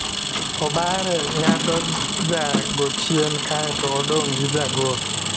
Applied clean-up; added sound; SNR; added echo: none; Engine; -1 dB; none.